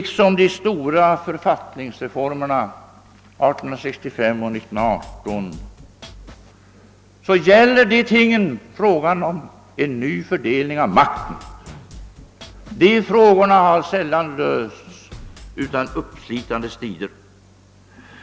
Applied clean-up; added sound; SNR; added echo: none; Drum kit; 20 dB; none.